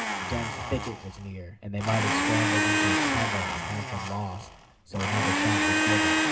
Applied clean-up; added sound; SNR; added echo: none; Domestic sounds, home sounds; -5 dB; reverberation time 0.2 s.